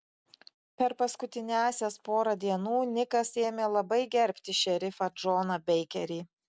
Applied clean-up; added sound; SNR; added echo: none; none; none; none.